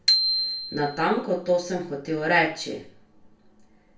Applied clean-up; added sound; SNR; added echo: none; Bicycle bell; 2 dB; reverberation time 0.3 s.